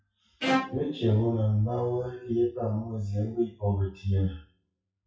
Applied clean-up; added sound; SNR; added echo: classical method WPE with log-MMSE.